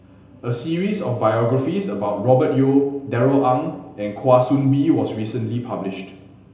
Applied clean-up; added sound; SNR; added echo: none; none; none; reverberation time 0.8 s.